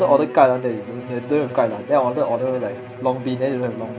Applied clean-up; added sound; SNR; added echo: none; Bowed string instrument; 12 dB; none.